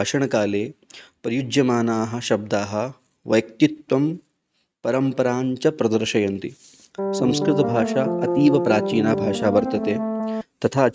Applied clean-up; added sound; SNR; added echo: neural mask model RNNoise.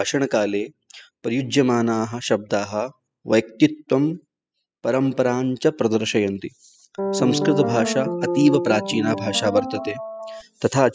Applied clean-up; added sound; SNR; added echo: classical method spectral subtraction.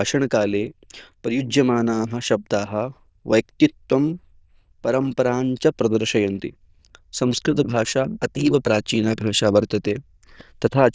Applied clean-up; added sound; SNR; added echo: neural diffusion model UNIVERSE++.